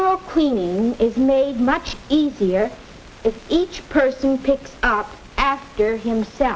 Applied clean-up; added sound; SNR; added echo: none; none; none; none.